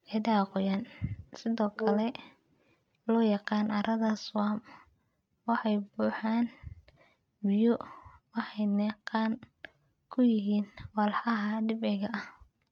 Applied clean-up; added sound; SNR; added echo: neural mask model RNNoise.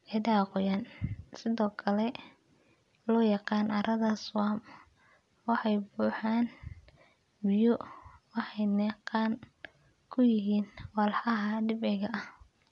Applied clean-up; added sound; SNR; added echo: none; none; none; none.